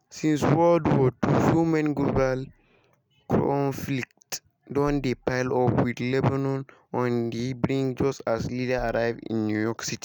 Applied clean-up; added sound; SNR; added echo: none; Bass drum; 19 dB; none.